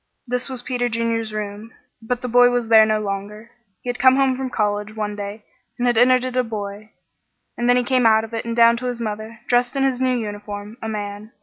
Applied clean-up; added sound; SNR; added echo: none; none; none; none.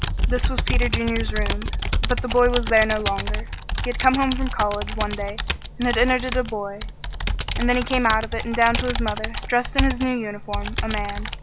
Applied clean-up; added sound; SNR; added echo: none; Computer keyboard; 1 dB; none.